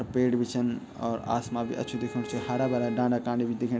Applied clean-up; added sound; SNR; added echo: none; Bowed string instrument; 15 dB; none.